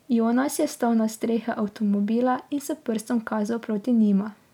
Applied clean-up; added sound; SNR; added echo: none; none; none; none.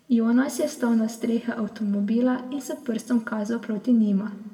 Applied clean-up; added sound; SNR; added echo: none; none; none; reverberation time 1.0 s.